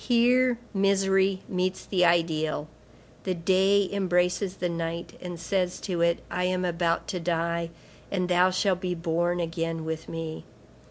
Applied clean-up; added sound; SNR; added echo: none; none; none; none.